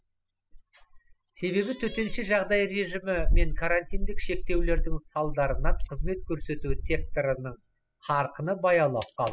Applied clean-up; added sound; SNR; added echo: classical method spectral subtraction.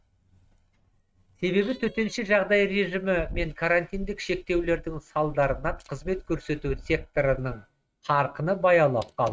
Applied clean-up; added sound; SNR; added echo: neural mask model RNNoise.